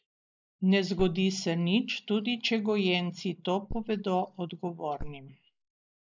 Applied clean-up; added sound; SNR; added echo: neural mask model Resemble Enhance denoiser.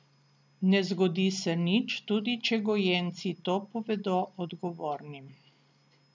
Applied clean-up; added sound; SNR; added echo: none; none; none; none.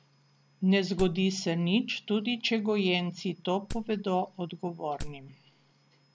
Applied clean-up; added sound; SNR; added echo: none; Wood; 11 dB; none.